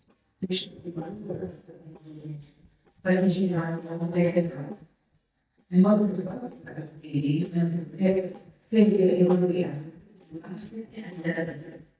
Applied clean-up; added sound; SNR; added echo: neural mask model DeepFilterNet 3.